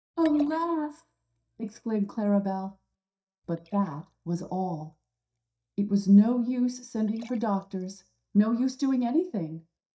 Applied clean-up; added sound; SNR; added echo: neural mask model DeepFilterNet 3.